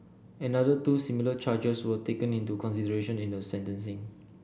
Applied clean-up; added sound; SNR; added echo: none; none; none; none.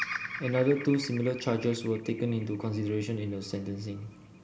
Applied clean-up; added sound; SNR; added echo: none; Bird vocalization, bird call, bird song; 12 dB; none.